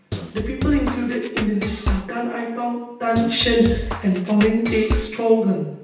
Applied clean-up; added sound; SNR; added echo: none; Drum kit; 5 dB; reverberation time 0.9 s.